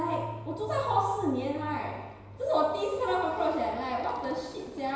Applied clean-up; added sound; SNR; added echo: none; Motorcycle; 13 dB; reverberation time 1.0 s.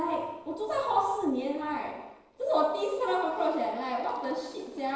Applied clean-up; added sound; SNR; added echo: neural separator model SepFormer DNS4.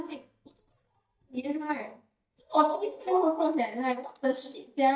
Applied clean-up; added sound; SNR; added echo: neural mask model DeepFilterNet 3.